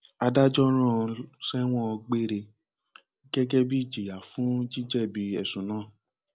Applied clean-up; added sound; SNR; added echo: none; none; none; none.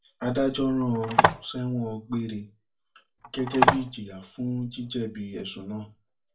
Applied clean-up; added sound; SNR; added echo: none; Telephone; -5 dB; reverberation time 0.2 s.